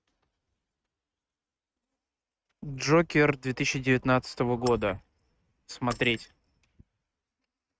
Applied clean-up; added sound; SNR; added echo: neural mask model RNNoise.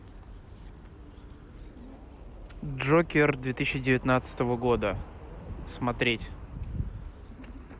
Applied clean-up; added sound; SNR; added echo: none; none; none; none.